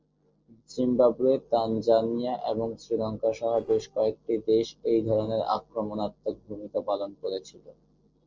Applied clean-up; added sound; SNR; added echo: neural separator model SepFormer DNS4.